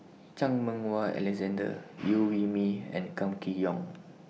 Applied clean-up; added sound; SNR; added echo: none; none; none; none.